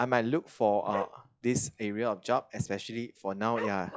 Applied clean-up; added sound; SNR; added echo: classical method log-MMSE.